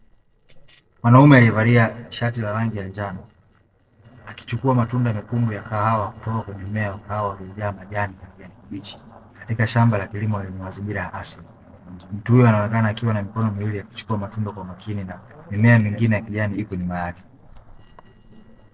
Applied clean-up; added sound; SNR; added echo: neural separator model SepFormer DNS4.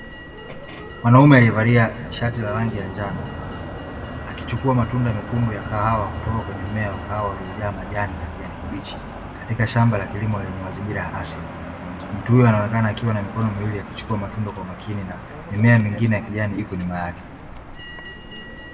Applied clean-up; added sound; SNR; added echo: none; Motor vehicle (road); 11 dB; reverberation time 1.6 s.